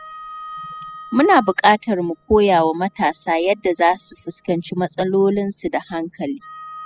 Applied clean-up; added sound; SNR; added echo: classical method spectral subtraction.